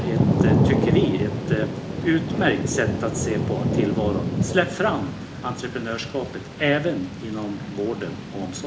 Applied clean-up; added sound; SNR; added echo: none; Thunder / Rain; -1 dB; reverberation time 0.4 s.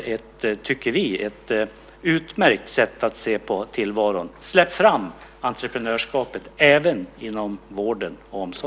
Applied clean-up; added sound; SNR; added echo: none; none; none; none.